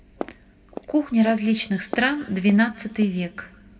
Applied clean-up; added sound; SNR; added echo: none; Walk, footsteps; 16 dB; reverberation time 1.3 s.